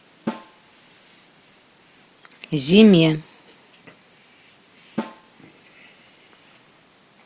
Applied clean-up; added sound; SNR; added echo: none; Snare drum; 14 dB; none.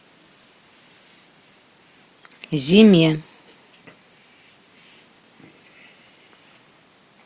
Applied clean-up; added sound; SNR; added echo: none; none; none; none.